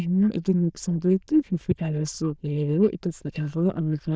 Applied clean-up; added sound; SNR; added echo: neural diffusion model UNIVERSE++.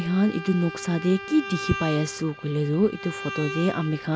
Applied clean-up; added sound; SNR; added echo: none; Bowed string instrument; 11 dB; none.